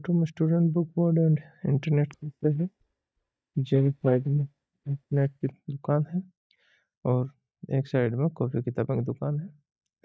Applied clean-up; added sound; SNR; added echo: neural mask model DeepFilterNet 3.